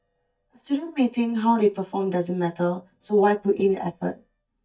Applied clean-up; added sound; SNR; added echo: neural mask model DeepFilterNet 3.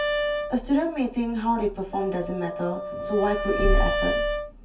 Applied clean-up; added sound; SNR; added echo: none; Wind instrument, woodwind instrument; 4 dB; reverberation time 0.3 s.